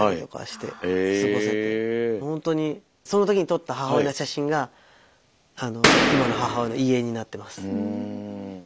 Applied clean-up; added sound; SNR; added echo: none; Boom; -5 dB; none.